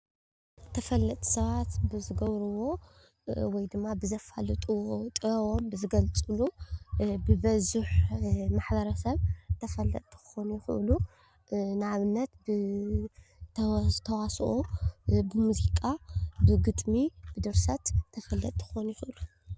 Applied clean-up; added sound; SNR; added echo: none; none; none; none.